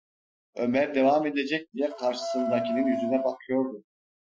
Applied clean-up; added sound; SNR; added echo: classical method Wiener filter.